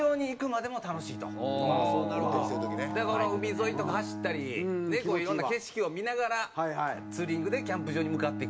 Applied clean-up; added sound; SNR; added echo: none; Bowed string instrument; 8 dB; none.